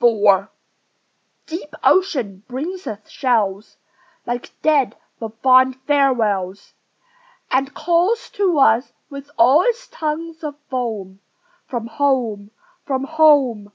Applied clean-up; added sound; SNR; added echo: none; none; none; none.